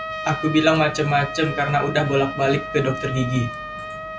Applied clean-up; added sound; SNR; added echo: none; Trumpet; 9 dB; none.